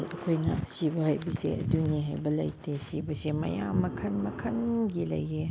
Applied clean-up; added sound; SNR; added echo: none; none; none; none.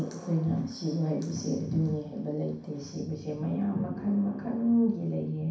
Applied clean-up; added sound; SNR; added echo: none; none; none; reverberation time 0.6 s.